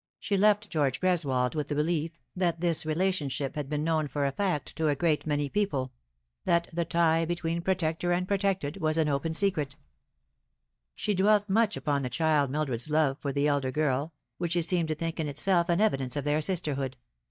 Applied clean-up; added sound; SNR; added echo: neural mask model DeepFilterNet 3.